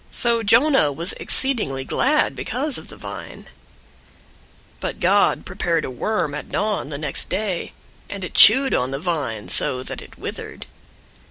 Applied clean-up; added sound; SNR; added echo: none; none; none; none.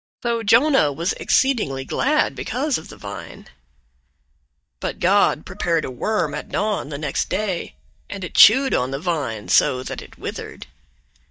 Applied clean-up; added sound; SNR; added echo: neural mask model DeepFilterNet 3.